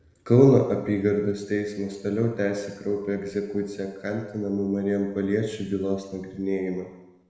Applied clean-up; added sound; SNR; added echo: none; none; none; reverberation time 1.0 s.